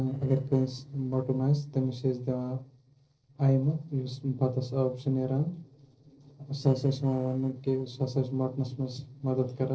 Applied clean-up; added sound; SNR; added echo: neural separator model SepFormer DNS4.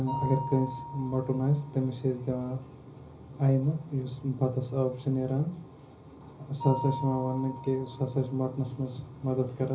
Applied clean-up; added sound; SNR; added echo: none; Mallet percussion; 13 dB; reverberation time 0.5 s.